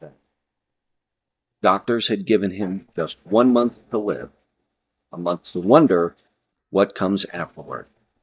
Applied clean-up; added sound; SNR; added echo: neural mask model DeepFilterNet 3.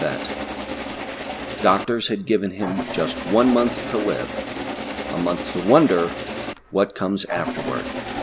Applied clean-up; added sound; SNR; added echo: none; Engine starting; 7 dB; none.